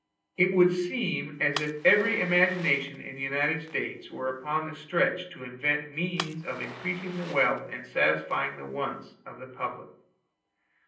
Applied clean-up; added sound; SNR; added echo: none; Fire; 15 dB; reverberation time 0.6 s.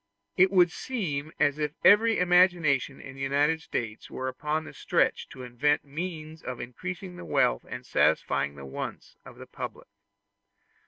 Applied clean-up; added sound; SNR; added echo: none; none; none; none.